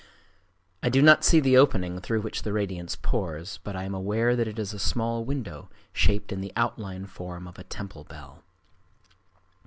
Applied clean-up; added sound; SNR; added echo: none; none; none; none.